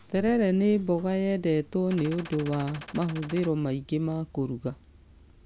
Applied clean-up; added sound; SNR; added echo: none; Gunshot, gunfire; 17 dB; none.